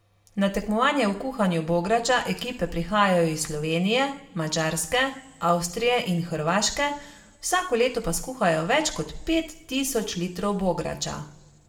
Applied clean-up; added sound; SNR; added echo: none; none; none; reverberation time 0.9 s.